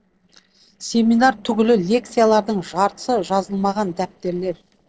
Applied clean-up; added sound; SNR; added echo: neural separator model SepFormer DNS4.